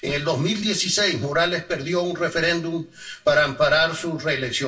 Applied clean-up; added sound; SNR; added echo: none; none; none; reverberation time 0.2 s.